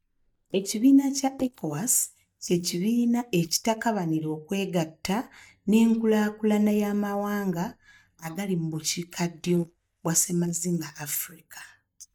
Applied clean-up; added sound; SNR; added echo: neural mask model DeepFilterNet 3.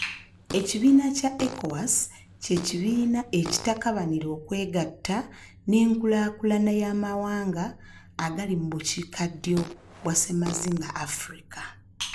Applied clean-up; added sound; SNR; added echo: none; Fart; 15 dB; none.